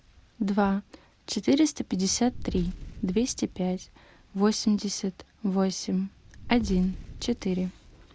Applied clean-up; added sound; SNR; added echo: none; Fire; 15 dB; none.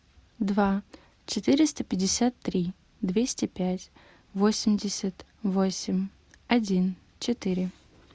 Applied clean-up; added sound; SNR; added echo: none; none; none; none.